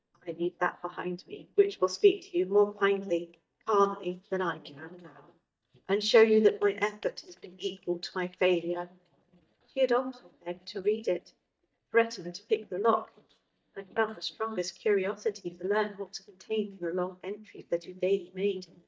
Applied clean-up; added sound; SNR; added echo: neural mask model DeepFilterNet 3.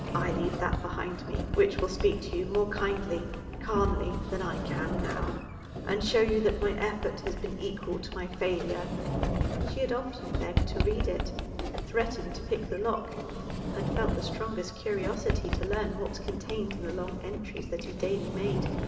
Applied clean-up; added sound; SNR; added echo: none; Sliding door; 1 dB; reverberation time 2.3 s.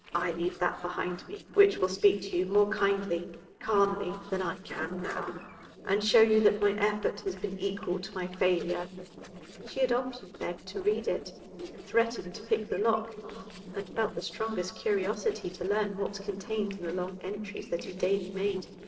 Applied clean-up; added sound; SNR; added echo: neural separator model SepFormer DNS4.